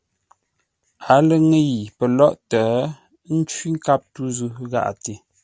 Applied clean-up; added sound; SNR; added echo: none; none; none; none.